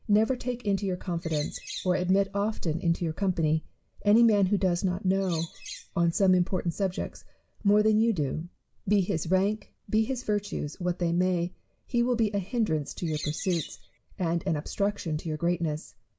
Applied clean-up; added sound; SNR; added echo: neural mask model Resemble Enhance denoiser.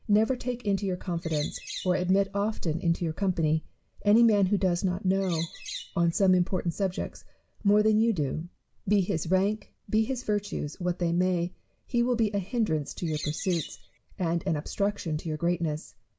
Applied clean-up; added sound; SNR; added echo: none; Bird; 13 dB; none.